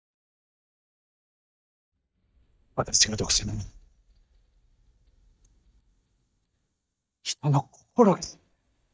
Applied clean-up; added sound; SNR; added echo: neural mask model DeepFilterNet 3.